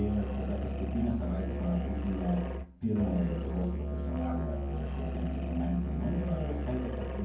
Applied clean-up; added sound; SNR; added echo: none; Musical instrument; 1 dB; reverberation time 0.9 s.